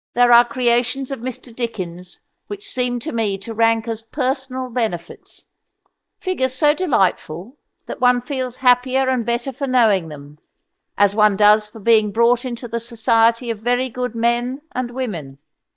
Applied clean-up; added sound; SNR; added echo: neural mask model DeepFilterNet 3.